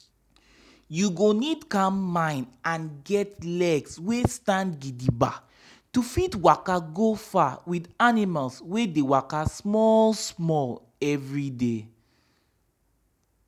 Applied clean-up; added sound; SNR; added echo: none; none; none; none.